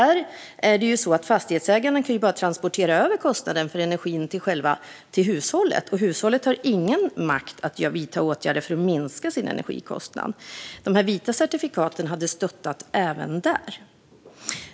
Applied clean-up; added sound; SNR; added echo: none; none; none; none.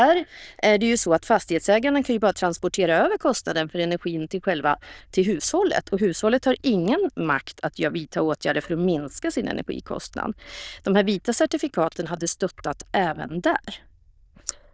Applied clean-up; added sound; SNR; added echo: neural diffusion model UNIVERSE++.